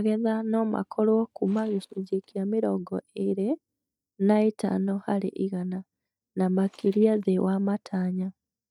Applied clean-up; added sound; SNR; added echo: neural mask model DeepFilterNet 3.